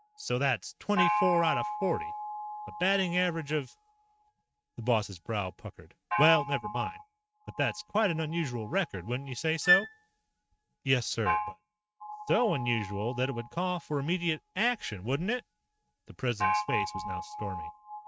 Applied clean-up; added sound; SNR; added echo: neural mask model RNNoise.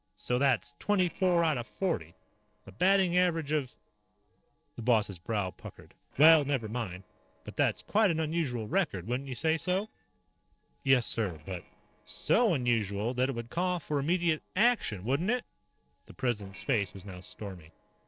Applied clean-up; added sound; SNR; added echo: neural separator model SepFormer DNS4.